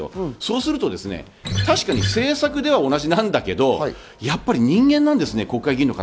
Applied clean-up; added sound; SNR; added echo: none; Acoustic guitar; 3 dB; none.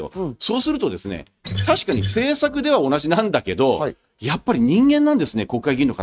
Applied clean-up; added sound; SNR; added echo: neural mask model RNNoise.